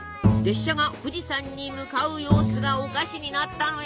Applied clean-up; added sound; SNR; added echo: none; Bowed string instrument; -2 dB; none.